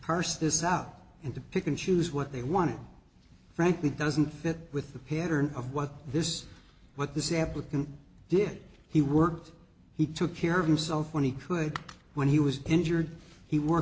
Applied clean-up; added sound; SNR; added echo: none; none; none; none.